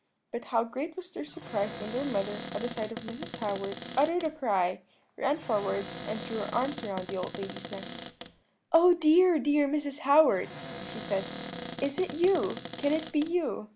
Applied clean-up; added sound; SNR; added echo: none; Cupboard open or close; 11 dB; none.